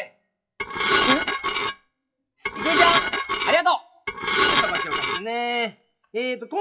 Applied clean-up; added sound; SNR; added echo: classical method WPE with log-MMSE.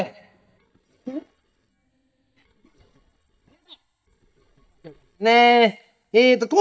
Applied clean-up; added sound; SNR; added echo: neural mask model DeepFilterNet 3.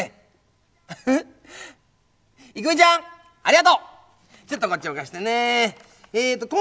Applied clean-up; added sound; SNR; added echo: none; none; none; none.